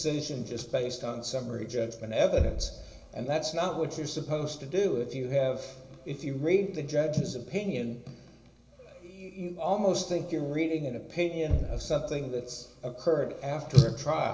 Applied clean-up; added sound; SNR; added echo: none; Bass drum; 11 dB; reverberation time 1.3 s.